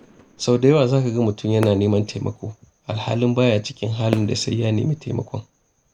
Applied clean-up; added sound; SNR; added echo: none; Fireworks; 18 dB; none.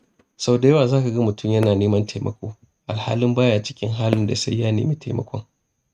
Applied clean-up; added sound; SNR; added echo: neural mask model RNNoise.